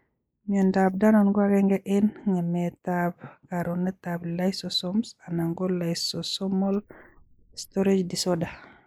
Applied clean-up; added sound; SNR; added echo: neural mask model Resemble Enhance denoiser.